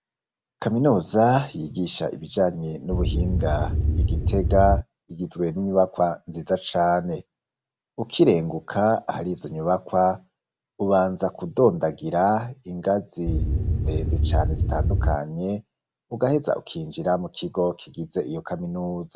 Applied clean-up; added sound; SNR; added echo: none; Wind; -3 dB; none.